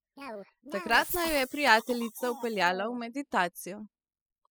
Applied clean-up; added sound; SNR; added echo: classical method spectral subtraction.